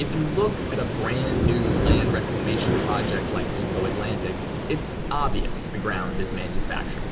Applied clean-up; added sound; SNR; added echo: none; Waves, surf; -3 dB; reverberation time 1.5 s.